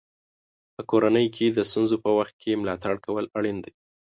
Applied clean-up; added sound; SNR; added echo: none; none; none; none.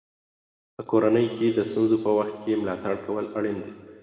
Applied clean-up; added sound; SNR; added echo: none; none; none; reverberation time 1.7 s.